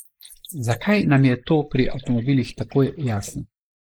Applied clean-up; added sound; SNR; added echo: neural mask model Resemble Enhance denoiser.